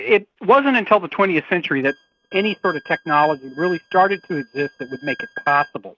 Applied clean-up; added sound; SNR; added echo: neural mask model RNNoise.